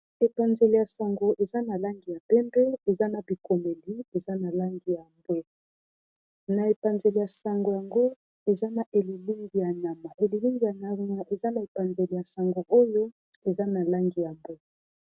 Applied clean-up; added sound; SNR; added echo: none; none; none; none.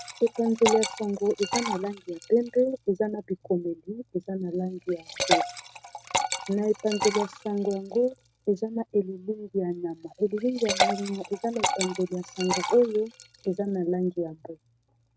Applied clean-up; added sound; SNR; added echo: none; Liquid; 6 dB; none.